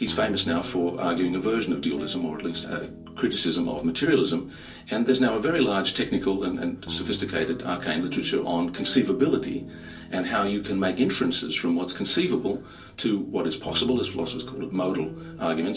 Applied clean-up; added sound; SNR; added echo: none; Guitar; 15 dB; reverberation time 0.3 s.